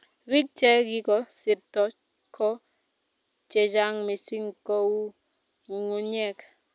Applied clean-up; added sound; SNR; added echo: none; none; none; none.